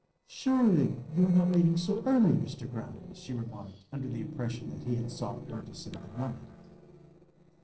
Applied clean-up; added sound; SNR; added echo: neural separator model SepFormer DNS4.